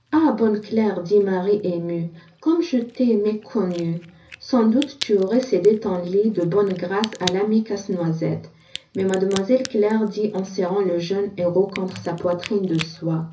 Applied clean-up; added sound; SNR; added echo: none; Crack; 19 dB; reverberation time 0.4 s.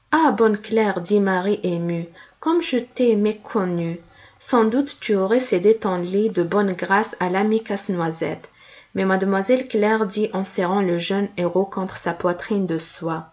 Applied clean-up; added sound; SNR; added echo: none; none; none; none.